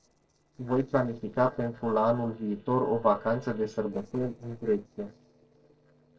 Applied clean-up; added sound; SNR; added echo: neural separator model SepFormer DNS4.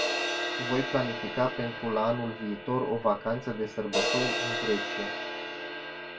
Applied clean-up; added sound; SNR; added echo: none; Crash cymbal; 2 dB; reverberation time 0.2 s.